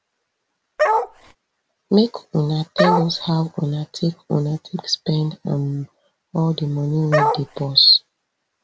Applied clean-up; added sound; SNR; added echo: none; Bark; -2 dB; none.